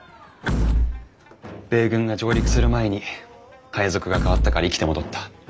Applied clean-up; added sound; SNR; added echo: none; Door / Wood; 0 dB; none.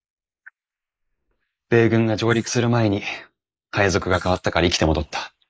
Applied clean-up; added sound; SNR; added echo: neural mask model Resemble Enhance denoiser.